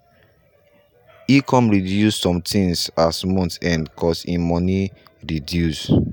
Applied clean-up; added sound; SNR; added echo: none; none; none; none.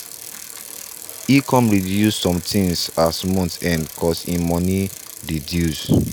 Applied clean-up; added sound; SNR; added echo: none; Bicycle; 15 dB; none.